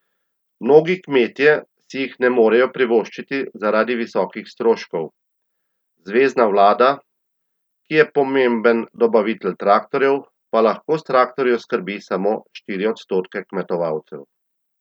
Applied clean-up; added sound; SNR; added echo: none; none; none; none.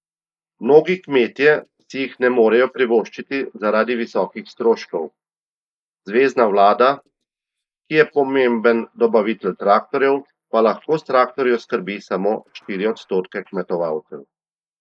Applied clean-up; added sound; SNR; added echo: neural mask model Resemble Enhance denoiser.